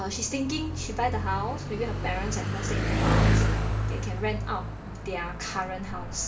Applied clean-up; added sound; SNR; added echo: none; Bicycle; -5 dB; reverberation time 0.4 s.